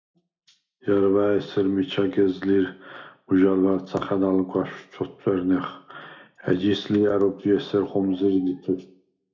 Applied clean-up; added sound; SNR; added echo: none; none; none; reverberation time 0.4 s.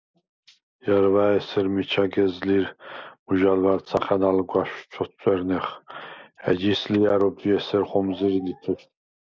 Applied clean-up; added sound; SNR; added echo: none; none; none; none.